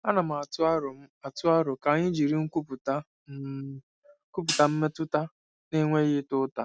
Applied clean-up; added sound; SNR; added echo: none; Hi-hat; 3 dB; none.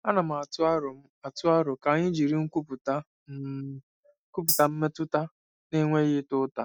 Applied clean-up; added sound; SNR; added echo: neural mask model DeepFilterNet 3.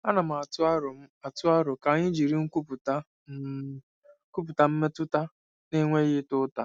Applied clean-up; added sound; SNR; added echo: none; none; none; none.